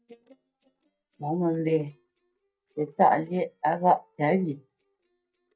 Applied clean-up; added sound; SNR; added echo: neural mask model DeepFilterNet 3.